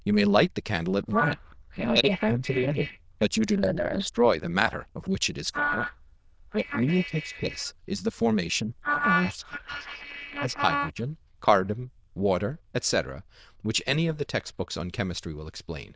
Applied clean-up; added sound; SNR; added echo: neural diffusion model UNIVERSE++.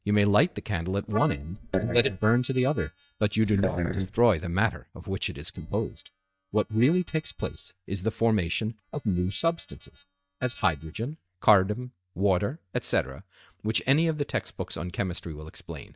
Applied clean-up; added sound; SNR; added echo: neural mask model DeepFilterNet 3.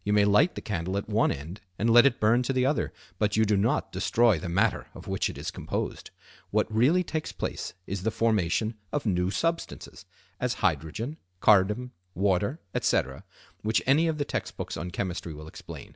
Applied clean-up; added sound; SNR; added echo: none; none; none; none.